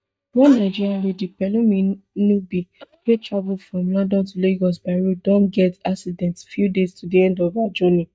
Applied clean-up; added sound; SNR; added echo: neural mask model DeepFilterNet 3.